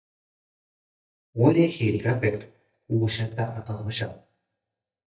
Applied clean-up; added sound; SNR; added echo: neural mask model DeepFilterNet 3.